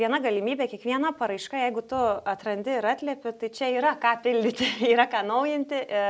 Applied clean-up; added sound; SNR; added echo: none; none; none; none.